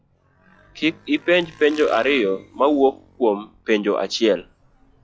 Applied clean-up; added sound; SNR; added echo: classical method log-MMSE.